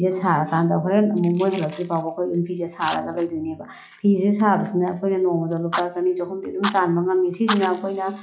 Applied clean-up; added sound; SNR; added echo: classical method log-MMSE.